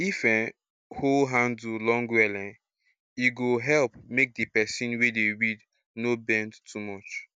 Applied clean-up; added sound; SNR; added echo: none; none; none; none.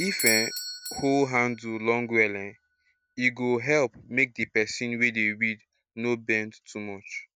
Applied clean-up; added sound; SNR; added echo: none; Bell / Doorbell; 12 dB; none.